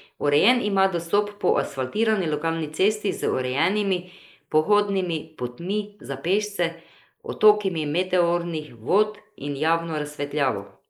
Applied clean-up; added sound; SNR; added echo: neural mask model Resemble Enhance denoiser.